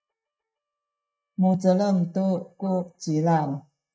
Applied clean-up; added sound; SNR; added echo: neural mask model DeepFilterNet 3.